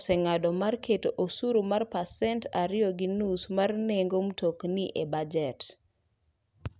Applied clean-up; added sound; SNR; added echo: none; none; none; none.